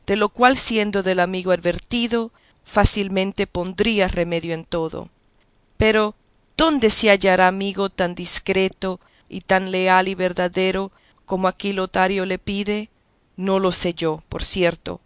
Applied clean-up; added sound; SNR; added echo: none; none; none; none.